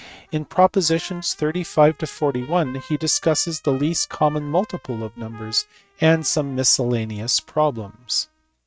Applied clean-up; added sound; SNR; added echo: neural mask model RNNoise.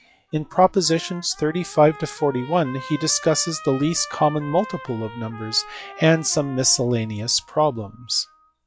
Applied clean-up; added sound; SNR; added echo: classical method log-MMSE.